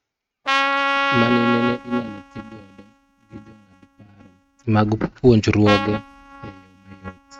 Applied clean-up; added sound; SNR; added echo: neural mask model RNNoise.